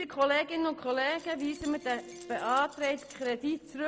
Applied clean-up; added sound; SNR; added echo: none; Bowed string instrument + Keys jangling; 18 dB; none.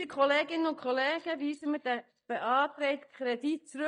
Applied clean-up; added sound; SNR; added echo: neural mask model DeepFilterNet 3.